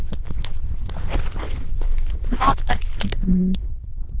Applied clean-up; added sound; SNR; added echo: neural diffusion model UNIVERSE++.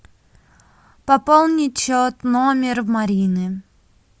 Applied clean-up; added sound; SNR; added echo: none; none; none; none.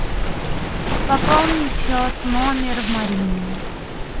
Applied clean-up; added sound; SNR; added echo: none; Waves, surf; -2 dB; none.